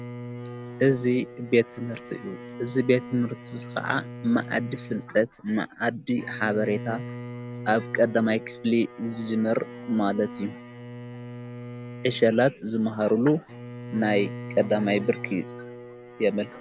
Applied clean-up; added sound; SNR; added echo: none; Bowed string instrument; 13 dB; none.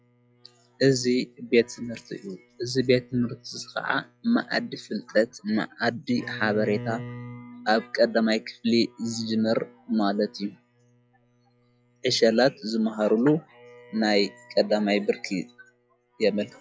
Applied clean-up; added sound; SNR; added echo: classical method log-MMSE.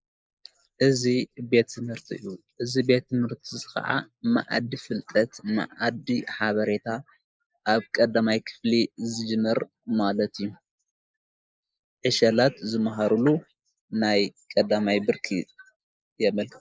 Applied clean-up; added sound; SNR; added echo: neural mask model Resemble Enhance denoiser.